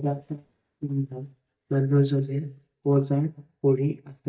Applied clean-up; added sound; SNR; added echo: neural mask model DeepFilterNet 3.